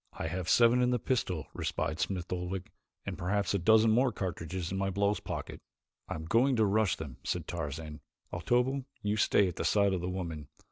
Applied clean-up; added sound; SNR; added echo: none; none; none; none.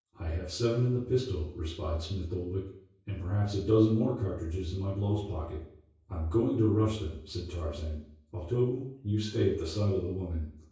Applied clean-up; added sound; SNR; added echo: none; none; none; reverberation time 0.6 s.